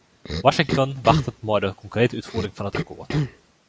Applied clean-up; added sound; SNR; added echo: none; Cough; 5 dB; none.